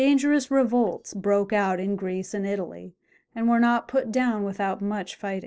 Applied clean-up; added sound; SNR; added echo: neural separator model SepFormer DNS4.